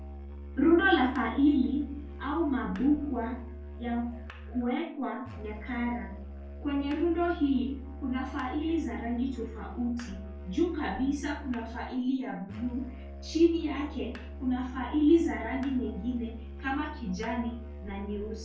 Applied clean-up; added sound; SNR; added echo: none; Musical instrument; 11 dB; reverberation time 0.3 s.